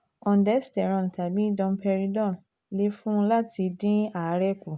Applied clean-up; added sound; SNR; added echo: none; none; none; none.